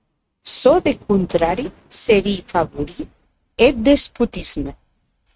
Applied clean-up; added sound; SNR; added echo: neural mask model RNNoise.